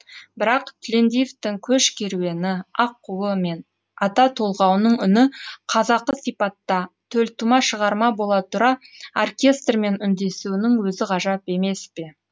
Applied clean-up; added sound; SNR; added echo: none; none; none; none.